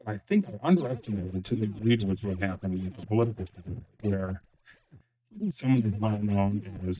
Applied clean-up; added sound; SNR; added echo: neural mask model DeepFilterNet 3.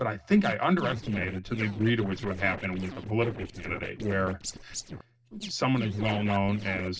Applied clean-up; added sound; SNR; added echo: neural separator model SepFormer DNS4.